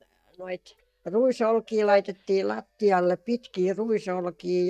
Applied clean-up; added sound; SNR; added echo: neural mask model DeepFilterNet 3.